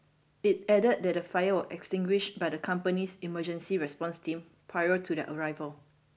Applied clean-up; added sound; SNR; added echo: none; none; none; none.